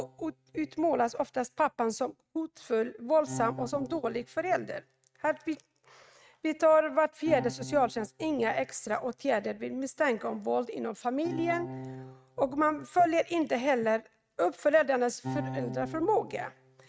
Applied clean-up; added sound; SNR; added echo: neural mask model RNNoise.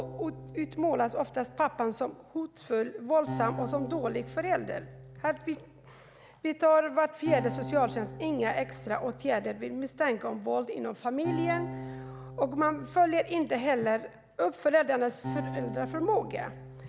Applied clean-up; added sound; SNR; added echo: none; Acoustic guitar; 12 dB; none.